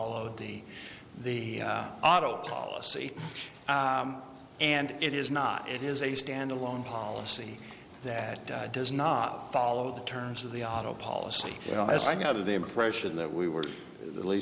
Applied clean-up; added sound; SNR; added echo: none; none; none; none.